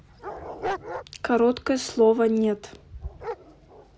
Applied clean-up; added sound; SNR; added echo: none; Dog; 12 dB; none.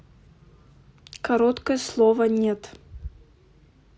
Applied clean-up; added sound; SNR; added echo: none; none; none; none.